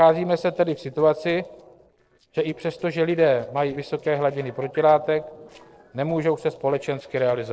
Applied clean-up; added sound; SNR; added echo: neural separator model SepFormer DNS4.